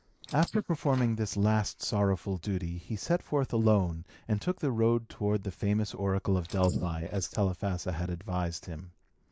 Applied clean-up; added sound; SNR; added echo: neural mask model Resemble Enhance denoiser.